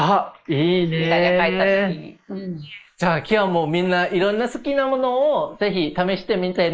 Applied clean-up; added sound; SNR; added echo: neural mask model Resemble Enhance denoiser.